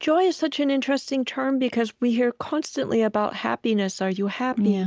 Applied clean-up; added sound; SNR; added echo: none; none; none; none.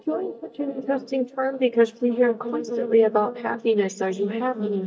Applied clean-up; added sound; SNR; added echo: neural mask model DeepFilterNet 3.